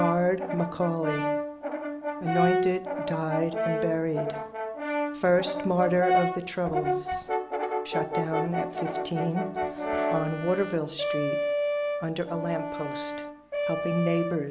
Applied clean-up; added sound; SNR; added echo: none; Brass instrument; 0 dB; none.